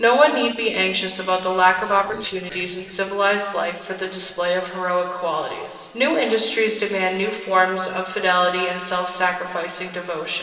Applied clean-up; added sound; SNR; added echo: neural separator model SepFormer DNS4.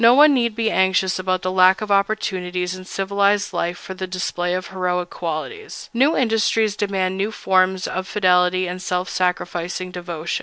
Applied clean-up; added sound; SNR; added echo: none; none; none; none.